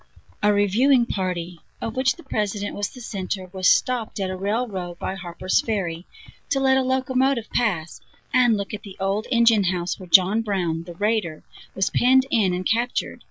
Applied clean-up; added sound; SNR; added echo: none; none; none; none.